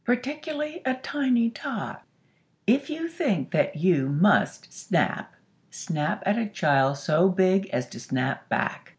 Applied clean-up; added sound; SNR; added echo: none; none; none; none.